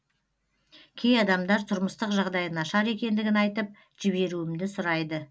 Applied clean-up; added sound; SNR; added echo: none; none; none; none.